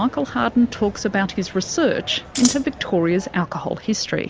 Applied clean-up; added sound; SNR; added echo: none; Scissors; 3 dB; none.